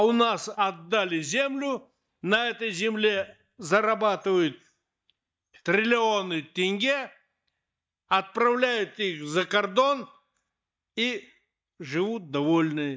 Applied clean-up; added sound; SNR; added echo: neural mask model DeepFilterNet 3.